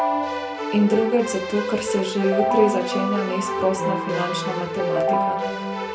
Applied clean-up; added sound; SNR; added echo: none; Keyboard (musical); 0 dB; reverberation time 0.3 s.